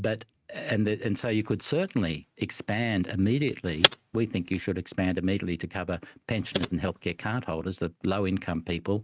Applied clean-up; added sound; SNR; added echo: neural mask model RNNoise.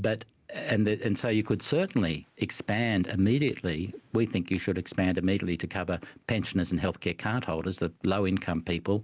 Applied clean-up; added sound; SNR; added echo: none; none; none; none.